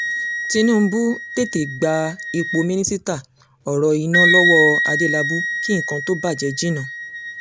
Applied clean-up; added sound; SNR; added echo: none; Wind instrument, woodwind instrument; 2 dB; none.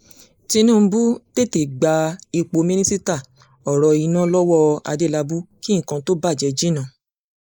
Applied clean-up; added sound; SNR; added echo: neural mask model Resemble Enhance denoiser.